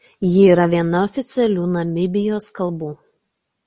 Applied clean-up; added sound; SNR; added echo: none; none; none; none.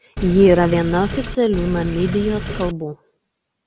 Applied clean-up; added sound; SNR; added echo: none; Sink (filling or washing); 8 dB; none.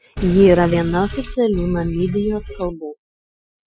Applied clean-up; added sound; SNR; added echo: classical method Wiener filter.